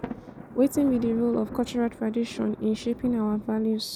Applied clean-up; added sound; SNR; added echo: none; Thunder; 14 dB; none.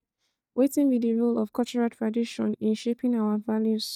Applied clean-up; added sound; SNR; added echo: neural mask model DeepFilterNet 3.